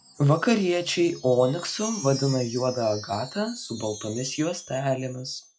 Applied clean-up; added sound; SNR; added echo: classical method log-MMSE.